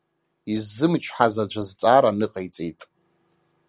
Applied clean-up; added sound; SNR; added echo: none; none; none; none.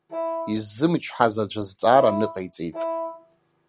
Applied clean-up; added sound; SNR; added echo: none; Wind instrument, woodwind instrument; 6 dB; none.